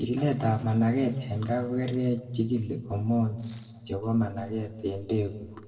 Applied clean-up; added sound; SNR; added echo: neural separator model SepFormer DNS4.